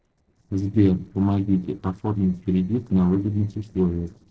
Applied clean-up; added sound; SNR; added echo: neural separator model SepFormer DNS4.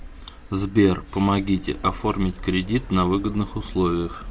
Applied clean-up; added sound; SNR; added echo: none; none; none; none.